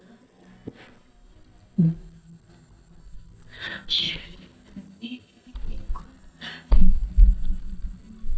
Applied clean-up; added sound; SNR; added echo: neural mask model DeepFilterNet 3.